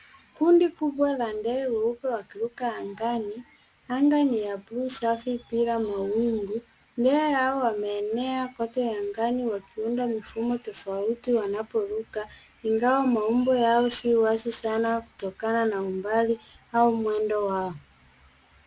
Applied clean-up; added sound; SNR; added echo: none; none; none; none.